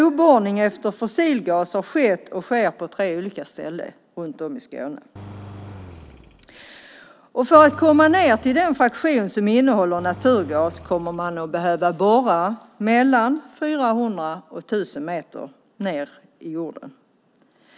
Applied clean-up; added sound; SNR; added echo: none; Engine; 19 dB; none.